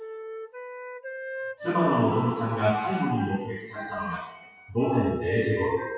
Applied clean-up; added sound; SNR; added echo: classical method WPE with log-MMSE.